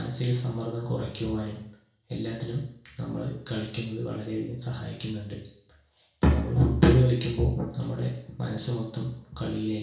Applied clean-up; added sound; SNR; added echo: none; none; none; reverberation time 0.6 s.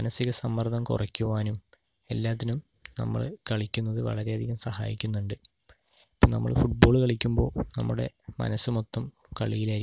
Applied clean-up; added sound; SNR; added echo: none; none; none; none.